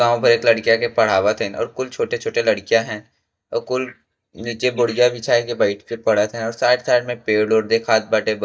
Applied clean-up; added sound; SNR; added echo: neural mask model DeepFilterNet 3.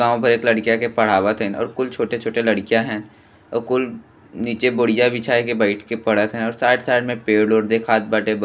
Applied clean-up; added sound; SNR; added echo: none; none; none; none.